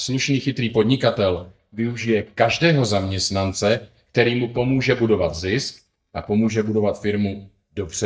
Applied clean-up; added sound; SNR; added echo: neural mask model DeepFilterNet 3.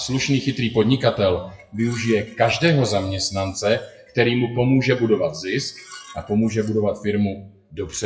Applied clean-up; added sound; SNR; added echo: classical method WPE with log-MMSE.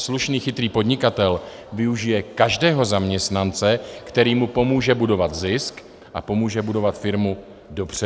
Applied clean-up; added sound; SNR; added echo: none; none; none; none.